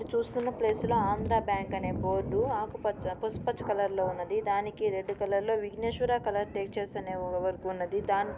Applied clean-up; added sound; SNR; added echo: none; Thunder; 9 dB; none.